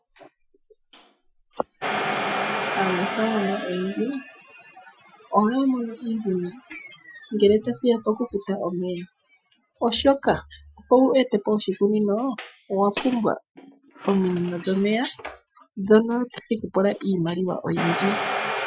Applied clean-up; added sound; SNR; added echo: classical method Wiener filter.